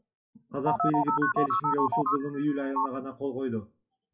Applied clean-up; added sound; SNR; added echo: classical method WPE with log-MMSE.